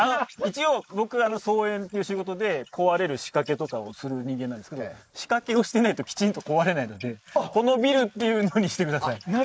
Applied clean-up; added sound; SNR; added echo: neural mask model Resemble Enhance denoiser.